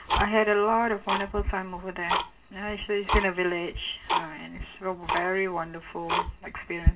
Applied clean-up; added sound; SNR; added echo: none; Tick-tock; 2 dB; reverberation time 0.2 s.